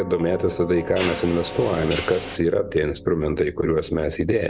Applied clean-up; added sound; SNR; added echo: none; Mechanisms + Doorbell; 12 dB; none.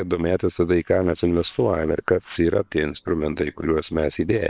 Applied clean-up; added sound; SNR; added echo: neural separator model SepFormer WHAM!.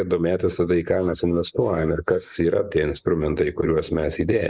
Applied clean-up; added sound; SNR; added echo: neural mask model Resemble Enhance denoiser.